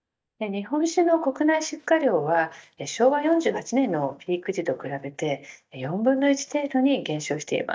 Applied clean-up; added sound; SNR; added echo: neural mask model DeepFilterNet 3.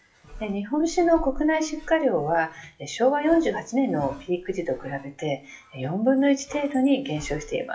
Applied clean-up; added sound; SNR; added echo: classical method WPE with log-MMSE.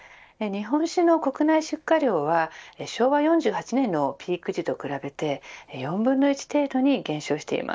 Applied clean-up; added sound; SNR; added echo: none; none; none; none.